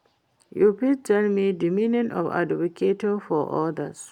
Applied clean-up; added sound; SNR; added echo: none; none; none; none.